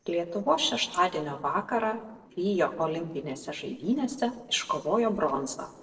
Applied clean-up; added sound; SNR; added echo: neural separator model SepFormer DNS4.